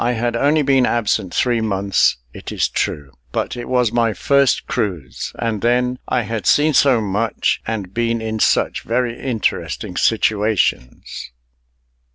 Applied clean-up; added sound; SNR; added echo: none; none; none; none.